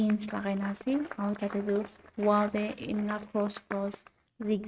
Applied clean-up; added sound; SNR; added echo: neural mask model RNNoise.